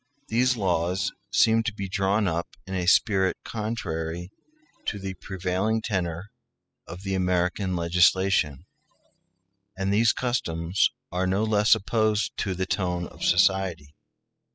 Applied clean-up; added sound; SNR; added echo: classical method spectral subtraction.